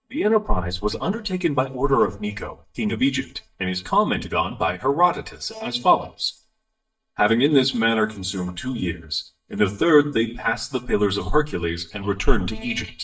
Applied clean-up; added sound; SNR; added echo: neural mask model DeepFilterNet 3.